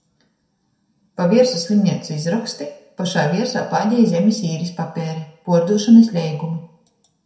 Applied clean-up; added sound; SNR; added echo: none; none; none; reverberation time 0.6 s.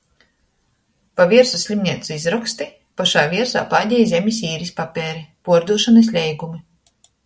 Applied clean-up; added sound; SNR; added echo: none; none; none; none.